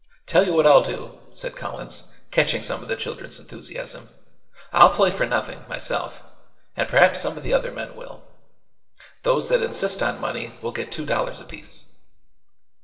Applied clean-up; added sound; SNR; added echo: neural separator model SepFormer DNS4.